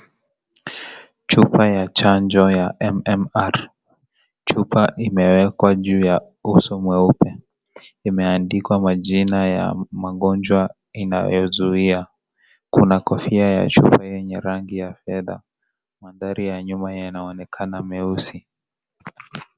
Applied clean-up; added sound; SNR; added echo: none; none; none; none.